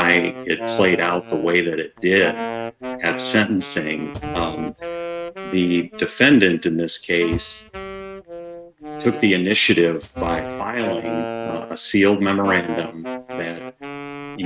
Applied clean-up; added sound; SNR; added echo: neural mask model RNNoise.